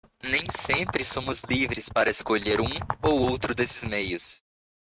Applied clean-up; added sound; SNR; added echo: neural mask model RNNoise.